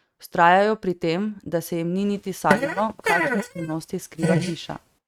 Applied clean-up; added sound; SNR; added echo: neural mask model RNNoise.